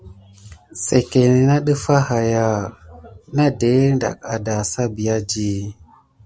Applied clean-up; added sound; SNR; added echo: none; none; none; none.